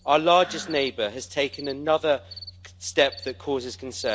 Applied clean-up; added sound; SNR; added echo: none; Cricket + Breathing; 18 dB; none.